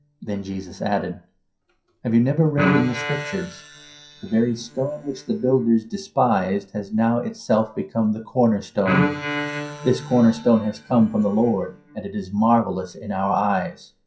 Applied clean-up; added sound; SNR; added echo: classical method WPE with log-MMSE.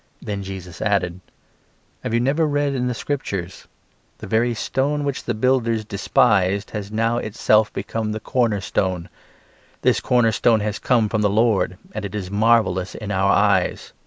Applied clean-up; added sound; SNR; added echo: none; none; none; none.